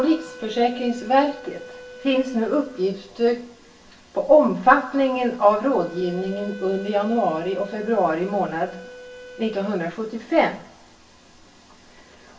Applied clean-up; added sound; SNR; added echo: none; Wind instrument, woodwind instrument; 19 dB; reverberation time 0.3 s.